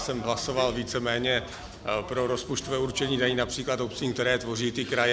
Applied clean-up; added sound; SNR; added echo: none; none; none; none.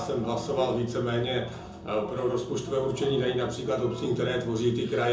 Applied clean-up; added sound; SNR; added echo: none; Keyboard (musical); 18 dB; reverberation time 0.5 s.